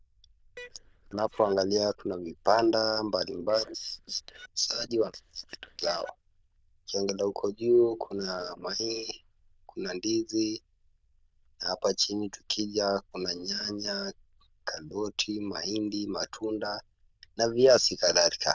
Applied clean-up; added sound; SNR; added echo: neural diffusion model UNIVERSE++.